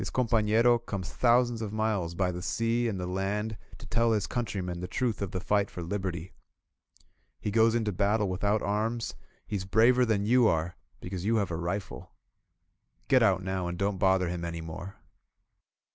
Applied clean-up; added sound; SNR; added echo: none; none; none; none.